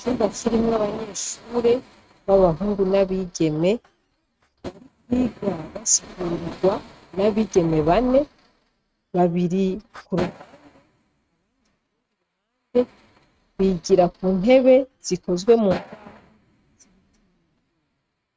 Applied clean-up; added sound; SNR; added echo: neural mask model RNNoise.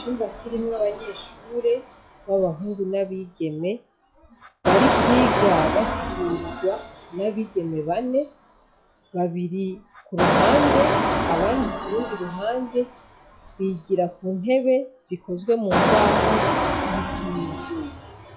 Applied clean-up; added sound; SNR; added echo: classical method log-MMSE.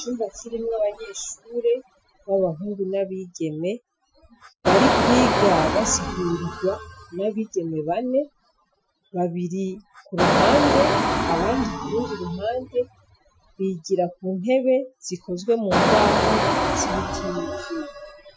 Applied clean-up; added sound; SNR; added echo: classical method Wiener filter.